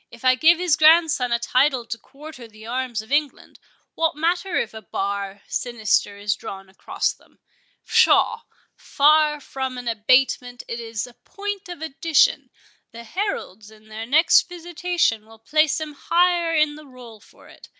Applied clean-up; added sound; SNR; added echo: none; none; none; none.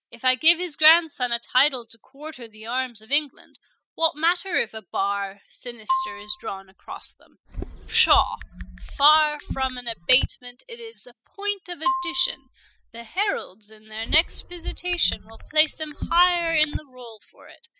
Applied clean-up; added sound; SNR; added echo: classical method spectral subtraction.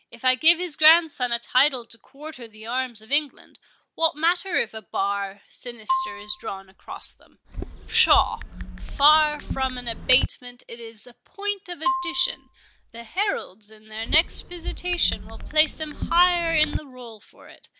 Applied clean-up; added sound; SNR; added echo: none; Chatter / Chirp, tweet / Car passing by / Typing + Marimba, xylophone; 7 dB; none.